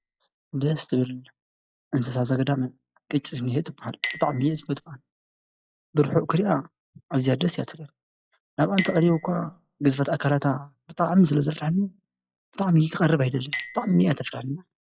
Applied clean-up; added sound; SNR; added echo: classical method log-MMSE.